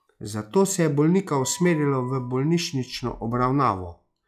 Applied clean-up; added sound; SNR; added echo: classical method log-MMSE.